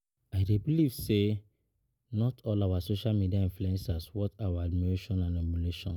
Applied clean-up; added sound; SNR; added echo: none; none; none; none.